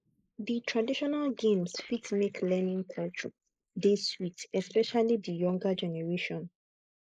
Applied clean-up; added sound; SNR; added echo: neural mask model Resemble Enhance denoiser.